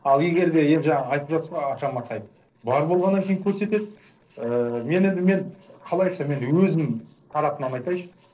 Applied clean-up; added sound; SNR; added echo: neural separator model SepFormer DNS4.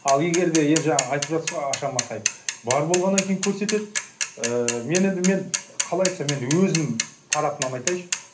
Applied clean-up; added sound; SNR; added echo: none; Mechanisms / Bicycle; 6 dB; reverberation time 0.3 s.